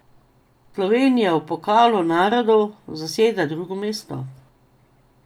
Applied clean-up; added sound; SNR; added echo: none; none; none; none.